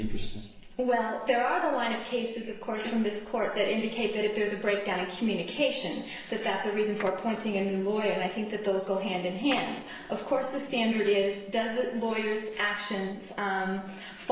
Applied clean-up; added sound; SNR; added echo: neural separator model SepFormer DNS4.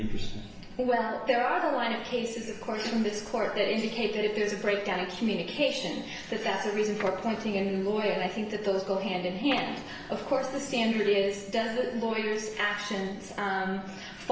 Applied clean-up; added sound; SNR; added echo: none; Printer; 17 dB; reverberation time 0.9 s.